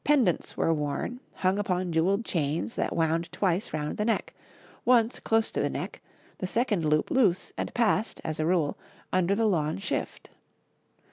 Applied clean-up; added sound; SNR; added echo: none; none; none; none.